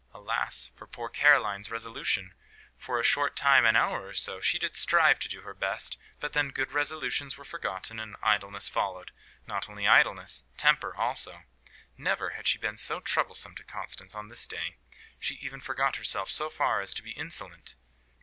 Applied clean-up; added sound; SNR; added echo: none; none; none; none.